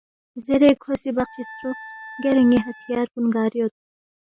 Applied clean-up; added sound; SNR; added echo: classical method Wiener filter.